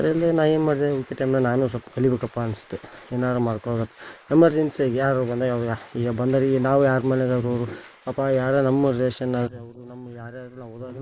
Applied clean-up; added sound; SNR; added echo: neural mask model Resemble Enhance denoiser.